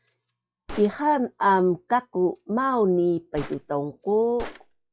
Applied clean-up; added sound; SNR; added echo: classical method log-MMSE.